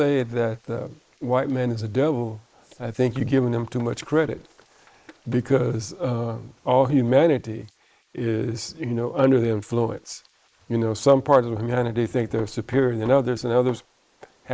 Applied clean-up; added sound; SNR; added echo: neural mask model Resemble Enhance denoiser.